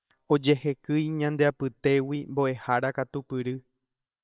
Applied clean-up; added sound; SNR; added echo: neural separator model SepFormer WHAM!.